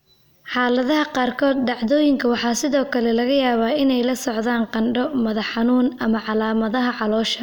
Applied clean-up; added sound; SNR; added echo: none; none; none; none.